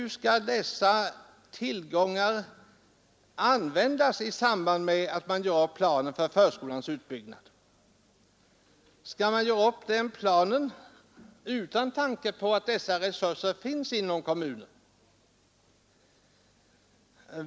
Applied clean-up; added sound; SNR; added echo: none; none; none; none.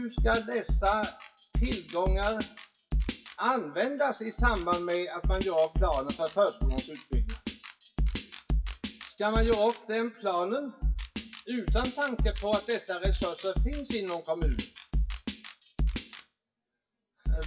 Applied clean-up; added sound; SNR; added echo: classical method WPE with log-MMSE.